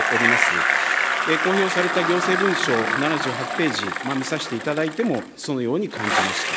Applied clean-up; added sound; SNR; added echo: none; Bicycle; -1 dB; none.